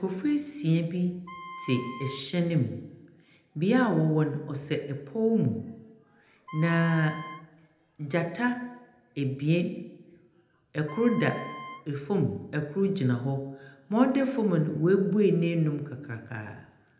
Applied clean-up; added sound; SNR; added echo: none; Wind instrument, woodwind instrument; 16 dB; reverberation time 0.8 s.